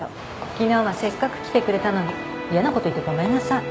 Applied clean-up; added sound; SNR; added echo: none; none; none; none.